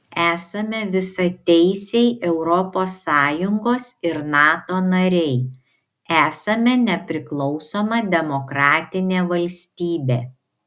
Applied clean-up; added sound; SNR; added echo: none; none; none; none.